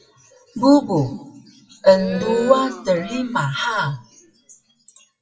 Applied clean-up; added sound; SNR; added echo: classical method WPE with log-MMSE.